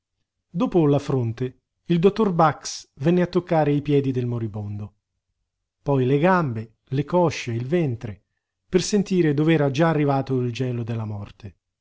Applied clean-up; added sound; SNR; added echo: none; none; none; none.